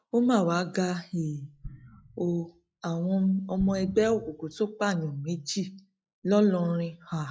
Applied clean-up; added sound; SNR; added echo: classical method log-MMSE.